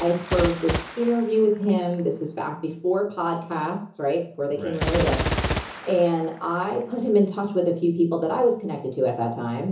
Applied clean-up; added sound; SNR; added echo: none; Gunshot, gunfire; 9 dB; reverberation time 0.8 s.